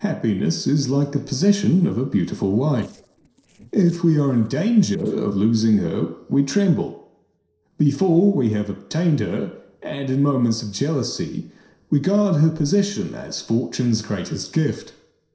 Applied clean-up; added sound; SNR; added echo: neural separator model SepFormer DNS4.